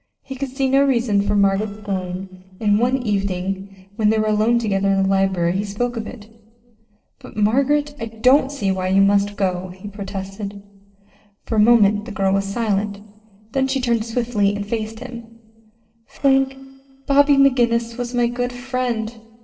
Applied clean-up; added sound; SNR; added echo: neural separator model SepFormer DNS4.